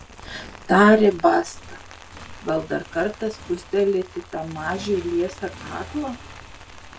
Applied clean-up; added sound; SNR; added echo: none; Motorcycle + Rain; 17 dB; none.